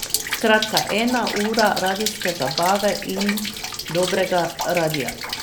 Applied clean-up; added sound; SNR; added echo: none; Rain; 6 dB; none.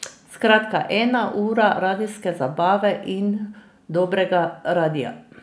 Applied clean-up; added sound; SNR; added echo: none; none; none; none.